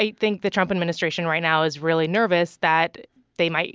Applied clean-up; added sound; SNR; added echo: none; none; none; none.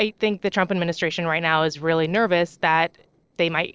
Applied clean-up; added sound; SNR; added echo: neural separator model SepFormer DNS4.